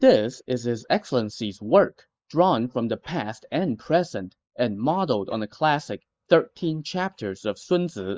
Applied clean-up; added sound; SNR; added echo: neural mask model Resemble Enhance denoiser.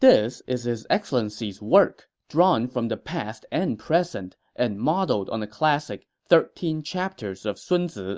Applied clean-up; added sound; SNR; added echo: none; none; none; none.